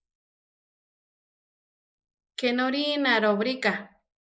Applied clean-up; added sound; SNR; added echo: neural mask model Resemble Enhance denoiser.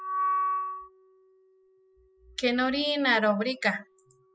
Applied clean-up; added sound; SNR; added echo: classical method spectral subtraction.